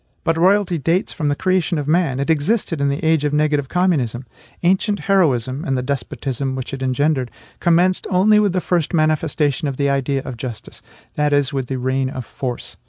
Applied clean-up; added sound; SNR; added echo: none; none; none; none.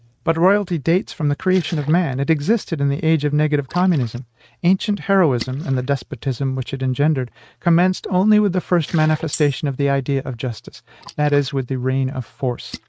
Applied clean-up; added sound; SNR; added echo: neural mask model RNNoise.